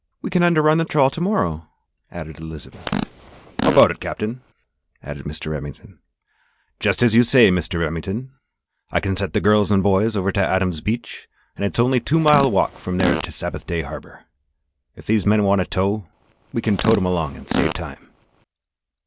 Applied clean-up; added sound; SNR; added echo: none; Fart; 7 dB; none.